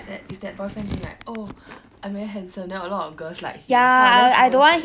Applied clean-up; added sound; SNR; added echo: none; none; none; none.